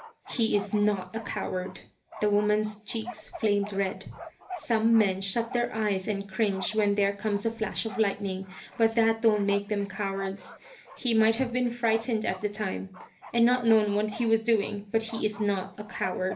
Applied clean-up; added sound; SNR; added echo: none; Bark; 18 dB; reverberation time 0.3 s.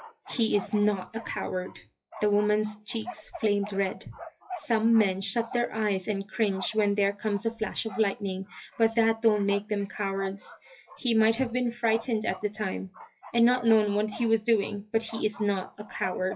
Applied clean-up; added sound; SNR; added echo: classical method WPE with log-MMSE.